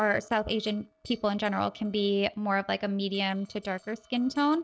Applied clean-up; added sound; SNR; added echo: neural separator model SepFormer DNS4.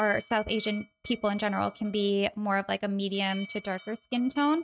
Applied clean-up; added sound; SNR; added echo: neural mask model RNNoise.